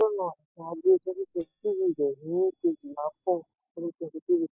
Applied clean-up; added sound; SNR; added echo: neural mask model DeepFilterNet 3.